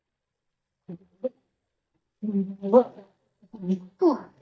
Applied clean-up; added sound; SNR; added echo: neural mask model DeepFilterNet 3.